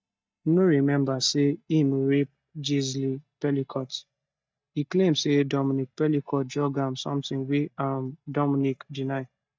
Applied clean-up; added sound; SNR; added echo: neural mask model DeepFilterNet 3.